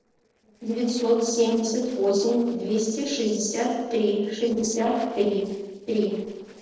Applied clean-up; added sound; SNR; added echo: neural separator model SepFormer DNS4.